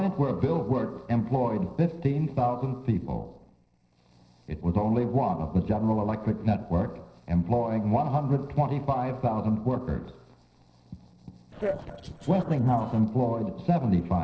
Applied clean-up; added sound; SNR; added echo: neural separator model SepFormer DNS4.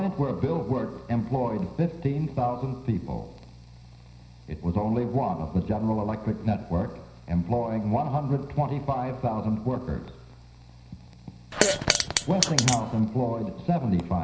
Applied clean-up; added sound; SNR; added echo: none; Fart; -2 dB; reverberation time 0.9 s.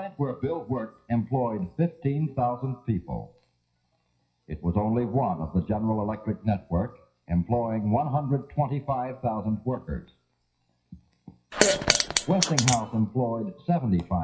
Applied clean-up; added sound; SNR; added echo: classical method WPE with log-MMSE.